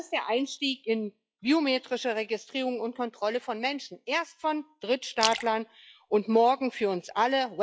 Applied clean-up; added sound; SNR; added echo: classical method log-MMSE.